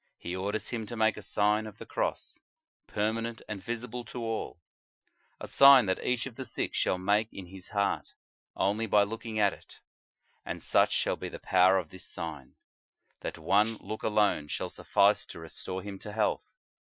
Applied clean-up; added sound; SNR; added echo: classical method Wiener filter.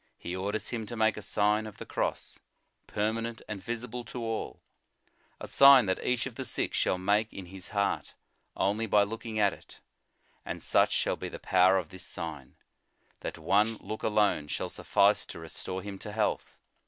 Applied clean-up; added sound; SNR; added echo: none; Rattle (instrument); 16 dB; none.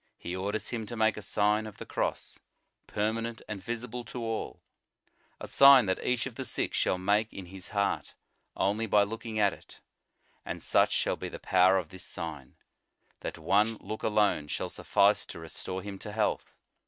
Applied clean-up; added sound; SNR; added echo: neural mask model RNNoise.